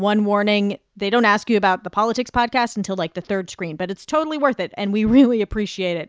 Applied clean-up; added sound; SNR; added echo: none; none; none; none.